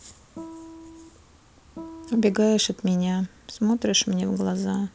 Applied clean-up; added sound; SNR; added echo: none; Guitar; 16 dB; none.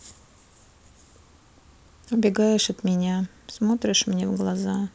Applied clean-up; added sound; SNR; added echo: none; none; none; none.